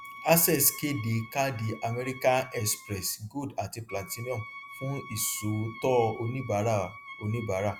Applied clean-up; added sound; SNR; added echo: none; Wind instrument, woodwind instrument; 16 dB; none.